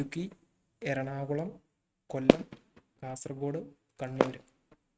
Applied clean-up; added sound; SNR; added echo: neural mask model RNNoise.